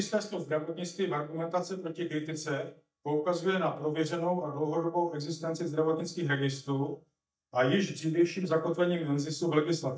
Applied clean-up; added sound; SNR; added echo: neural mask model DeepFilterNet 3.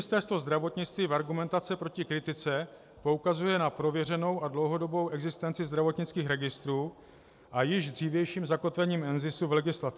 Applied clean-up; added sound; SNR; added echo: none; none; none; none.